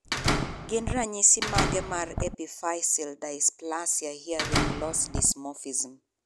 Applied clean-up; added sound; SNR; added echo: none; Slam; 0 dB; none.